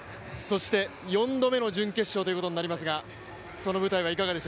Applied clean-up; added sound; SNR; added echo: none; none; none; none.